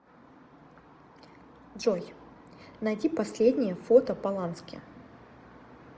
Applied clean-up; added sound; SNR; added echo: none; none; none; none.